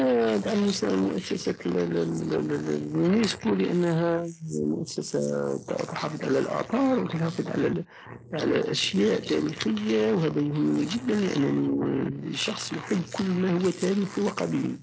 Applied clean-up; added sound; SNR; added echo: neural mask model Resemble Enhance denoiser.